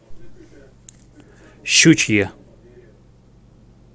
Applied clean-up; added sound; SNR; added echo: none; none; none; none.